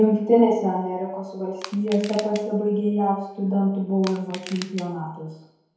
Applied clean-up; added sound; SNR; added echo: none; Crushing; 17 dB; reverberation time 0.9 s.